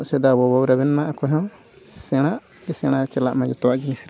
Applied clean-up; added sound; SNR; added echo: none; none; none; none.